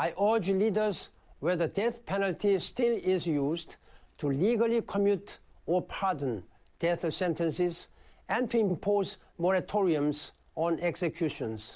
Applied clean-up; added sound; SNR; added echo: none; none; none; none.